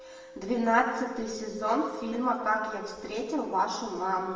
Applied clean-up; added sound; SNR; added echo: none; Mallet percussion; 17 dB; reverberation time 1.1 s.